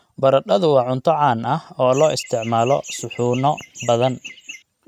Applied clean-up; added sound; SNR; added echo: neural mask model RNNoise.